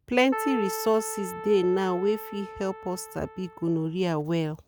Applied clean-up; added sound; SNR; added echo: none; Keyboard (musical); 10 dB; none.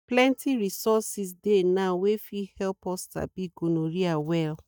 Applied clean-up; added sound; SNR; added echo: neural mask model DeepFilterNet 3.